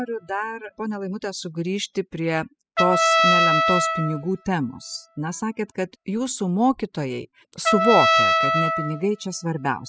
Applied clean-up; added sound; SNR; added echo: classical method spectral subtraction.